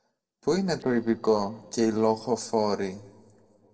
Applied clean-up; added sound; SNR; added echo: neural separator model SepFormer DNS4.